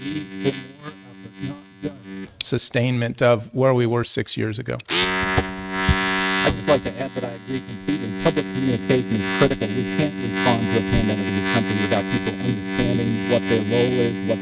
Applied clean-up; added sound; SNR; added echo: neural mask model RNNoise.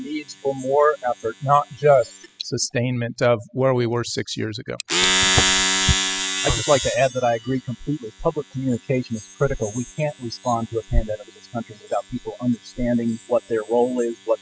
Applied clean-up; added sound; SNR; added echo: classical method spectral subtraction.